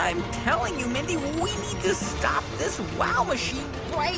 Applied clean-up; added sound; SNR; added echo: none; none; none; none.